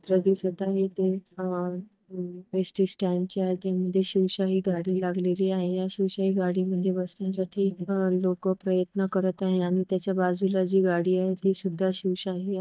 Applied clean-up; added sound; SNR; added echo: neural mask model DeepFilterNet 3.